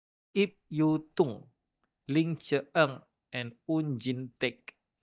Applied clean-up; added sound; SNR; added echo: neural mask model DeepFilterNet 3.